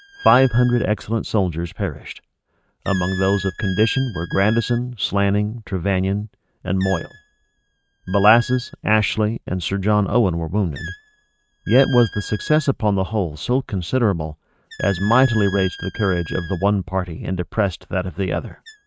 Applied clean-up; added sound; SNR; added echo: neural mask model RNNoise.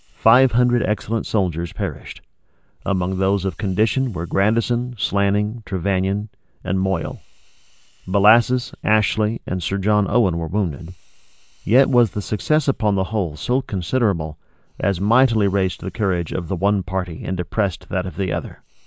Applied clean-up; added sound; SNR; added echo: neural mask model Resemble Enhance denoiser.